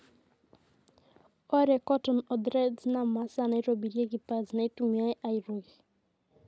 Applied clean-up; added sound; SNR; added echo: none; none; none; none.